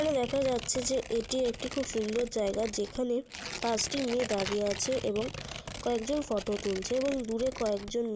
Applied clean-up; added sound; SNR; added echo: none; Tearing; 10 dB; none.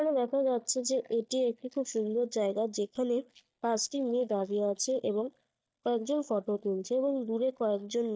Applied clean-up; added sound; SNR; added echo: neural mask model DeepFilterNet 3.